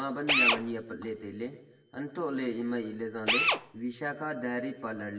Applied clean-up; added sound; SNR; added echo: none; Drill; -1 dB; reverberation time 0.9 s.